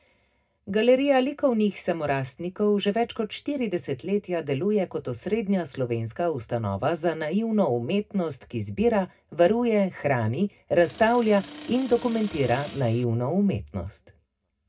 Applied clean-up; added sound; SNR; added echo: none; Accelerating, revving, vroom; 17 dB; reverberation time 0.2 s.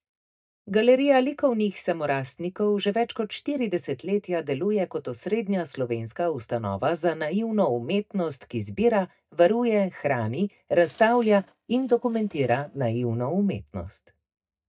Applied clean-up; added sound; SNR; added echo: neural mask model DeepFilterNet 3.